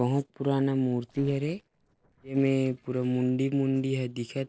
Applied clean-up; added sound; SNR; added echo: neural separator model SepFormer DNS4.